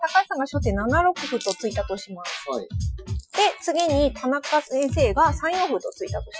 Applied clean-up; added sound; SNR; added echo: classical method Wiener filter.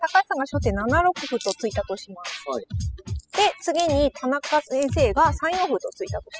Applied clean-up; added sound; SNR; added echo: classical method spectral subtraction.